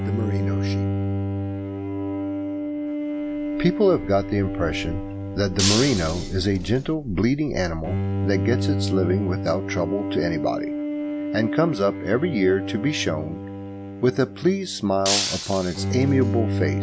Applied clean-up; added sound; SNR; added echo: none; Shatter + Bowed string instrument; 2 dB; none.